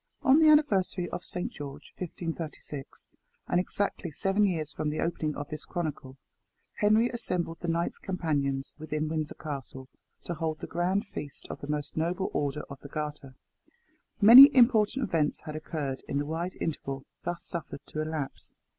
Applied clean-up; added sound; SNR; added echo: none; none; none; none.